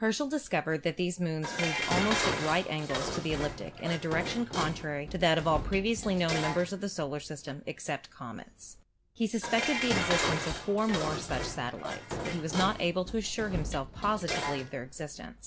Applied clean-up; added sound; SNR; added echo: none; Dishes, pots, and pans; 4 dB; none.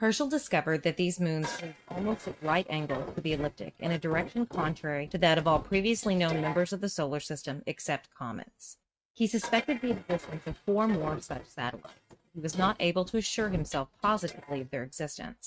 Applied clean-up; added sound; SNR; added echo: neural mask model RNNoise.